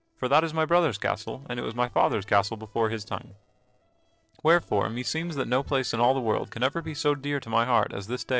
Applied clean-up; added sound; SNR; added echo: neural separator model SepFormer DNS4.